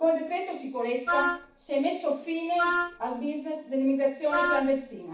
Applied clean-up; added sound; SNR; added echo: neural separator model SepFormer DNS4.